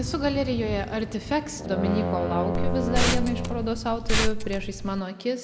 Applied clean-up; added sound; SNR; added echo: none; Liquid + Brass instrument; -2 dB; none.